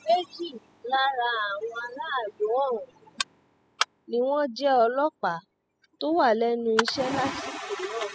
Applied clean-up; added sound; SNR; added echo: classical method spectral subtraction.